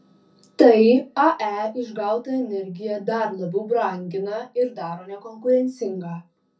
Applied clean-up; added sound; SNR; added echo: none; none; none; reverberation time 0.3 s.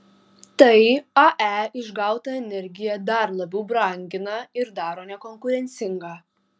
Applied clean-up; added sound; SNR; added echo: none; none; none; none.